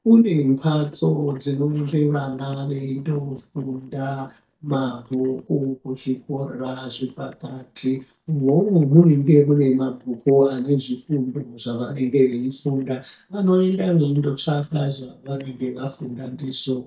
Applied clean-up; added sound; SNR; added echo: neural mask model DeepFilterNet 3.